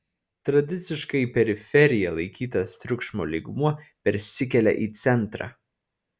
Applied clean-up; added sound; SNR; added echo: none; none; none; none.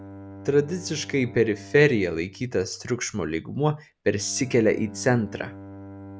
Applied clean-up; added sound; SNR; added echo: none; Bowed string instrument; 18 dB; none.